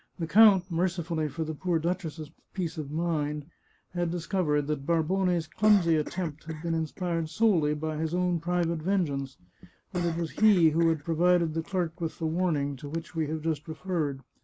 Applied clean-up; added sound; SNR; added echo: none; Cough; 20 dB; none.